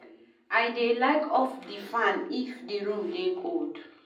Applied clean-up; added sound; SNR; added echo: none; none; none; reverberation time 0.6 s.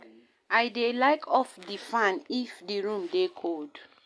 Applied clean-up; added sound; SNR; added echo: none; none; none; none.